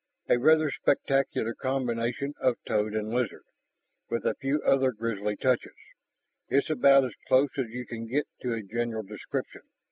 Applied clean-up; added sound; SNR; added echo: none; none; none; none.